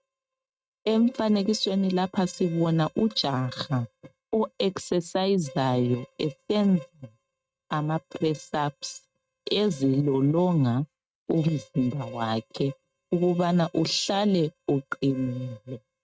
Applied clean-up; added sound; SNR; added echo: neural mask model RNNoise.